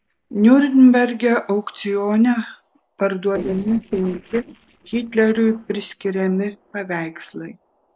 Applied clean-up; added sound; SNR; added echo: neural separator model SepFormer DNS4.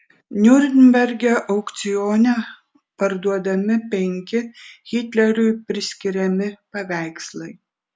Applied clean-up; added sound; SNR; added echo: none; none; none; none.